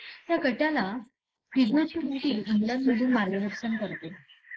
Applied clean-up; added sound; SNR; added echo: neural mask model Resemble Enhance denoiser.